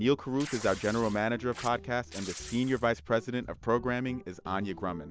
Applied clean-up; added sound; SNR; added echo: none; Tearing; 15 dB; none.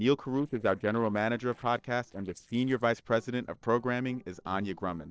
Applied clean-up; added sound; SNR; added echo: neural separator model SepFormer DNS4.